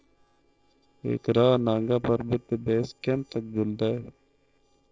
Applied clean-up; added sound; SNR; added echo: neural separator model SepFormer DNS4.